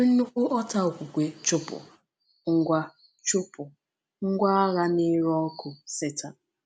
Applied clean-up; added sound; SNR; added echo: none; none; none; none.